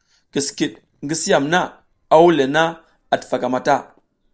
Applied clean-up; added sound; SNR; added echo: neural separator model SepFormer DNS4.